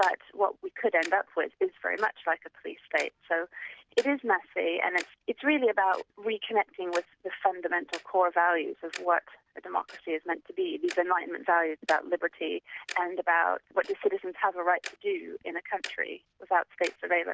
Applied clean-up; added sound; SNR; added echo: none; Tick-tock; 19 dB; none.